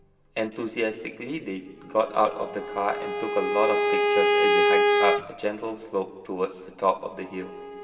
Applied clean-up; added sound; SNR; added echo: none; Bowed string instrument; -2 dB; reverberation time 1.7 s.